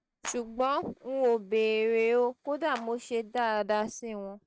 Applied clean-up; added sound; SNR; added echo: neural mask model RNNoise.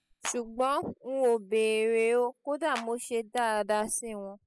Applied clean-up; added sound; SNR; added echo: classical method spectral subtraction.